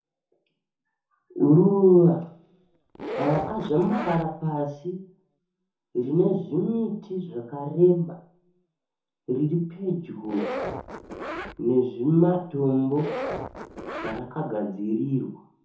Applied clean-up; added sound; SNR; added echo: none; Zipper (clothing); 9 dB; reverberation time 0.6 s.